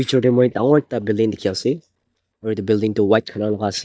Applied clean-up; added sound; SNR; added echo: neural mask model DeepFilterNet 3.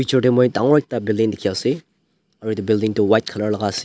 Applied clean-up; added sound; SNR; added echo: none; none; none; none.